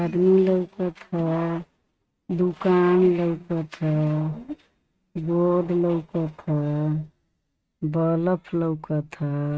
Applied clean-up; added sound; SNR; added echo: neural mask model RNNoise.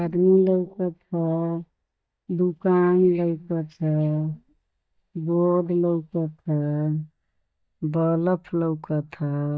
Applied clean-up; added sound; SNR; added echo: neural mask model DeepFilterNet 3.